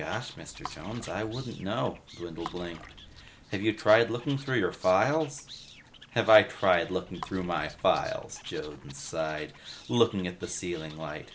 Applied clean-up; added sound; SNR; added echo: none; Water / Splash, splatter + Animal; 18 dB; none.